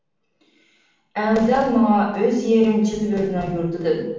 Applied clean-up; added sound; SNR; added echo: none; none; none; reverberation time 0.7 s.